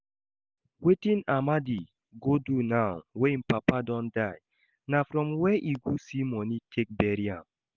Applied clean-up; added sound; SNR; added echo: none; none; none; none.